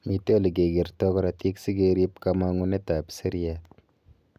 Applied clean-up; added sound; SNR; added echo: none; none; none; none.